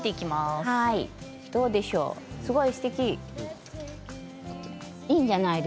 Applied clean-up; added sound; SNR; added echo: none; none; none; none.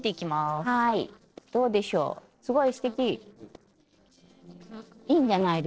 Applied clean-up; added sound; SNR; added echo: neural separator model SepFormer DNS4.